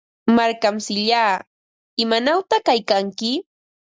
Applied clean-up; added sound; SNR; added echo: none; none; none; none.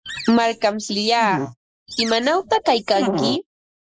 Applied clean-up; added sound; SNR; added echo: neural mask model Resemble Enhance denoiser.